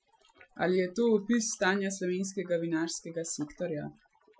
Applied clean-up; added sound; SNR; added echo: classical method Wiener filter.